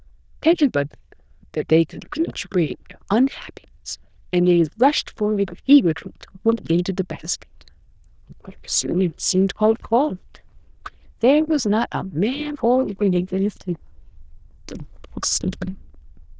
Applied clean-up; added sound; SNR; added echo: neural diffusion model UNIVERSE++.